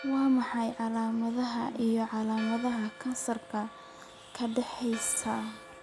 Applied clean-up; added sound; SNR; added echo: none; Church bell; 17 dB; none.